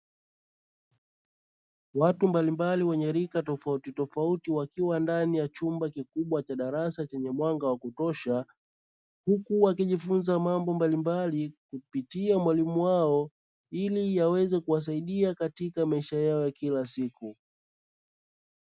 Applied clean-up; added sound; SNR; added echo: none; none; none; none.